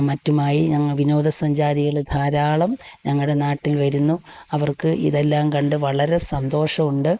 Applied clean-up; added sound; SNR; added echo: neural mask model Resemble Enhance denoiser.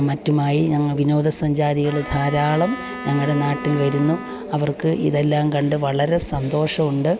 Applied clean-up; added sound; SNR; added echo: none; Bowed string instrument; 13 dB; none.